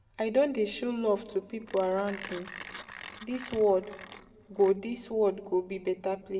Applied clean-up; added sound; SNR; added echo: none; Mechanisms; 18 dB; reverberation time 1.3 s.